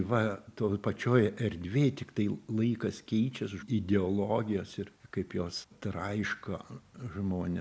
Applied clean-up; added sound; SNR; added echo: none; none; none; none.